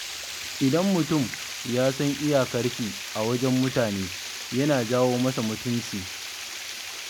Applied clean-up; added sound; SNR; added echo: none; Water; 9 dB; none.